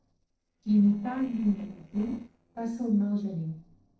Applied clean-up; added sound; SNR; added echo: neural separator model SepFormer DNS4.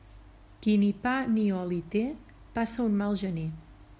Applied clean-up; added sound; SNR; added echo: none; none; none; none.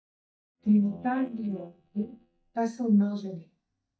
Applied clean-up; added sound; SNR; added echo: neural mask model DeepFilterNet 3.